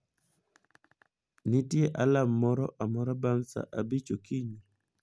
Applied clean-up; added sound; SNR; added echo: none; none; none; none.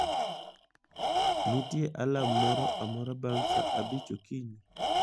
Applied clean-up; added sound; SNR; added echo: none; Tools; -2 dB; none.